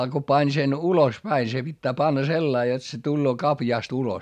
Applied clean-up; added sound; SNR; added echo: none; none; none; none.